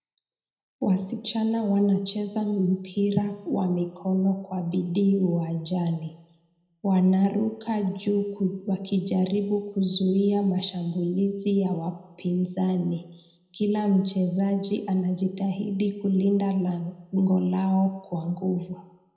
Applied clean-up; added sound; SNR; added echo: none; none; none; reverberation time 0.7 s.